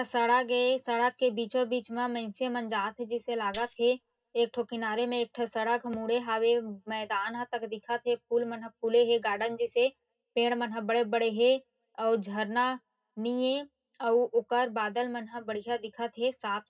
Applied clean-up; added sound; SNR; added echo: none; Tambourine; 7 dB; reverberation time 0.2 s.